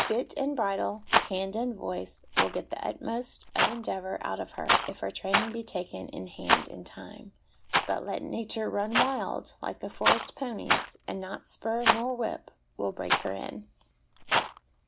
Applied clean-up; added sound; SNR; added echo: none; Rattle; -1 dB; none.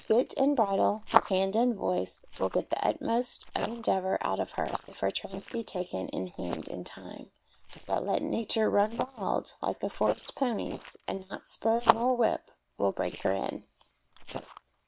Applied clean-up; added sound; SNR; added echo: neural separator model SepFormer WHAM!.